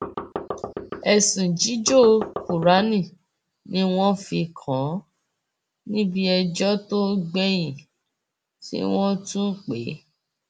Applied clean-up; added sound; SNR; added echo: none; Knock; 9 dB; none.